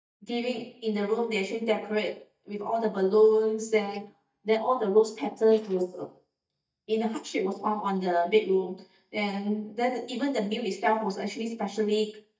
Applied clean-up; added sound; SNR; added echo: neural mask model DeepFilterNet 3.